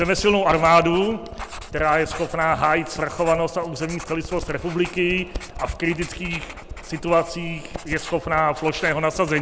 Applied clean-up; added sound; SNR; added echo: none; Writing; 13 dB; none.